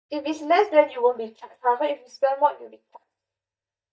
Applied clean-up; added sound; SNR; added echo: neural mask model DeepFilterNet 3.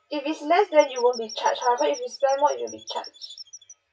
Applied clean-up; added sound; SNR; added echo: classical method WPE with log-MMSE.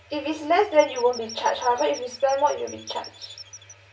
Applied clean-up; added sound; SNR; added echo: none; Squeak / Chirp, tweet; 18 dB; reverberation time 0.3 s.